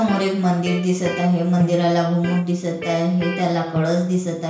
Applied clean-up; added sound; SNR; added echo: none; Electric guitar; 11 dB; reverberation time 0.5 s.